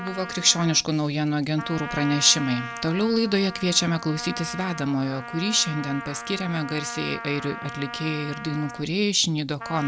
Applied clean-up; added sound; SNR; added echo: none; Trumpet; 11 dB; none.